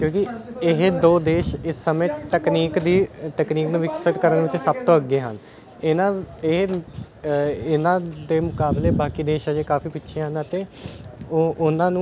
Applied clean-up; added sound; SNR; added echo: none; none; none; none.